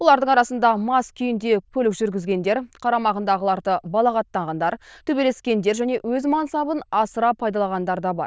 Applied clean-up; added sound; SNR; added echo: neural diffusion model UNIVERSE++.